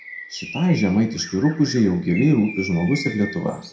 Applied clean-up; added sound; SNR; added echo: none; Bird; 15 dB; reverberation time 0.5 s.